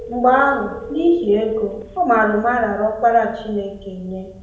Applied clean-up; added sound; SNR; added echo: none; Telephone; 16 dB; reverberation time 0.7 s.